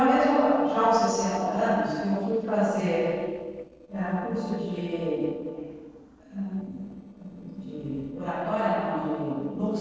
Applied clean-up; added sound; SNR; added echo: neural separator model SepFormer DNS4.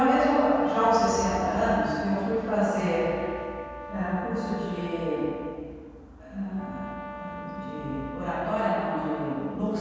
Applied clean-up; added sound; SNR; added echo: none; Brass instrument; 14 dB; reverberation time 2.1 s.